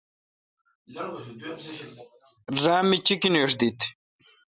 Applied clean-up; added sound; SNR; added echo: none; none; none; none.